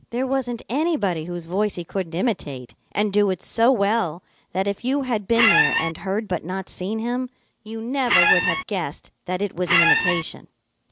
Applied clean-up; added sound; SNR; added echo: none; Squeak; -5 dB; none.